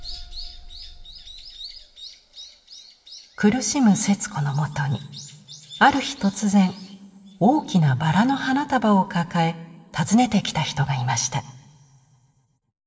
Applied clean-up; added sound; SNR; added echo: none; none; none; reverberation time 1.5 s.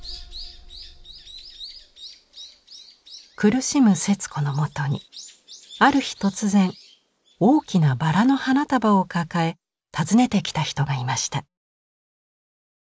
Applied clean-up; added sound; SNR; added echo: none; none; none; none.